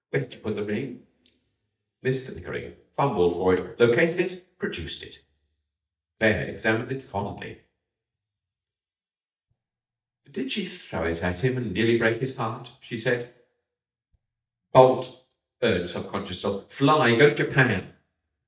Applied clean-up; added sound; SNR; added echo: neural mask model DeepFilterNet 3.